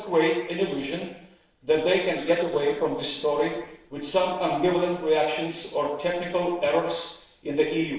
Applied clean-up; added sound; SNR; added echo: neural separator model SepFormer DNS4.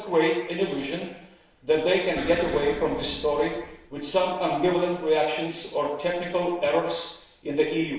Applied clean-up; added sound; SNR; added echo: none; Explosion; 13 dB; reverberation time 0.8 s.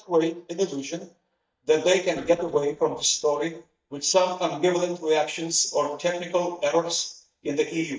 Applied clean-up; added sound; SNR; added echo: neural mask model DeepFilterNet 3.